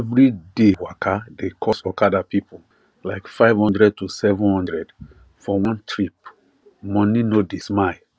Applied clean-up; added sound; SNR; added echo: none; none; none; none.